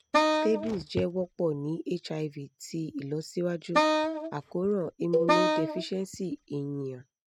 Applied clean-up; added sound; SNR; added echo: neural mask model RNNoise.